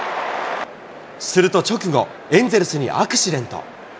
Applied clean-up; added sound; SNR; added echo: none; none; none; none.